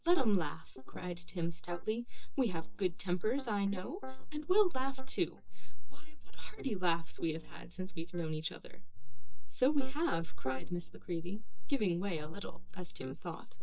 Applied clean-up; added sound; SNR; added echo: neural mask model DeepFilterNet 3.